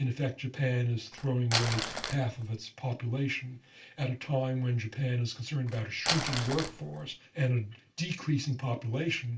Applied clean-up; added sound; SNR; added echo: none; Crumpling, crinkling; 4 dB; reverberation time 0.2 s.